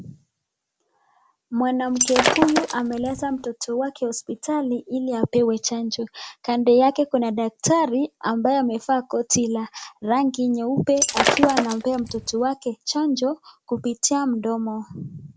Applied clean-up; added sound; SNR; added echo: none; Shatter; 1 dB; none.